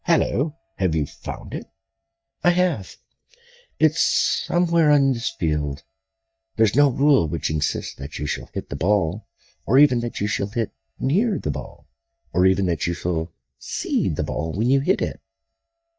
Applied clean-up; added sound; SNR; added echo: neural mask model DeepFilterNet 3.